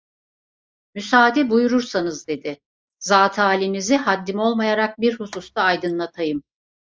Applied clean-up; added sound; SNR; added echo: neural mask model Resemble Enhance denoiser.